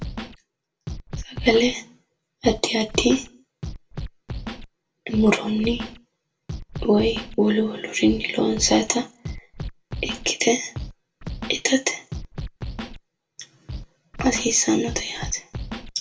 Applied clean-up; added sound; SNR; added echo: none; Scratching (performance technique); 10 dB; reverberation time 0.2 s.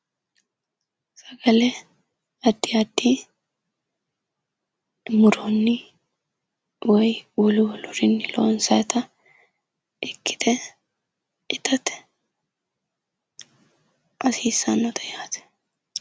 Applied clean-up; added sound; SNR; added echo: none; none; none; none.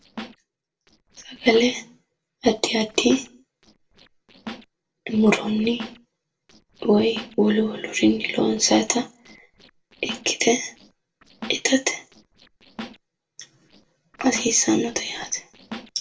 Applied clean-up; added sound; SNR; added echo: neural separator model SepFormer DNS4.